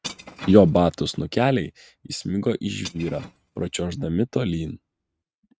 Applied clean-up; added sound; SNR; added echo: neural mask model RNNoise.